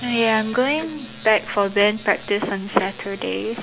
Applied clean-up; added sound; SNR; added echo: none; Percussion + Tick-tock; 19 dB; none.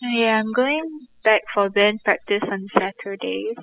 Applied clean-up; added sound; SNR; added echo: classical method spectral subtraction.